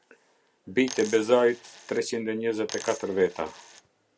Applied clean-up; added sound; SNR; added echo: none; Coin (dropping); 16 dB; none.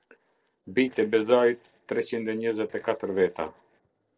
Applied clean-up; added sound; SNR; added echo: neural separator model SepFormer DNS4.